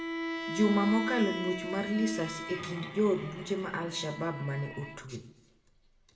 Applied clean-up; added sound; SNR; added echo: none; Bowed string instrument; 7 dB; reverberation time 0.6 s.